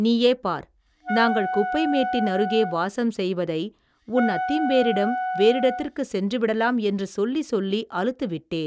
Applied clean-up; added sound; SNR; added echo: none; Wind instrument, woodwind instrument; 5 dB; none.